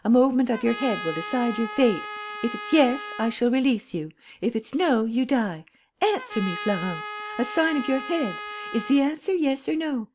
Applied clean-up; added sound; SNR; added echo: none; Trumpet; 11 dB; none.